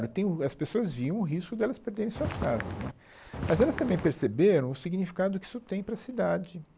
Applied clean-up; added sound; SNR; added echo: none; Walk, footsteps; 6 dB; none.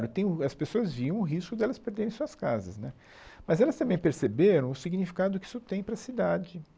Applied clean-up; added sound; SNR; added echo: none; none; none; none.